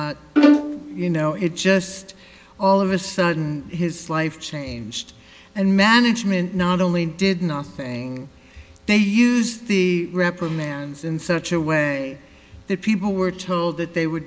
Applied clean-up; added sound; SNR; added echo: none; Bowed string instrument; -2 dB; none.